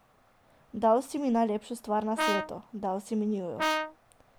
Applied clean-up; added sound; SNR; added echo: none; Brass instrument; 2 dB; none.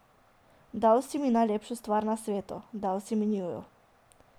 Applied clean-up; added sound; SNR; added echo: none; none; none; none.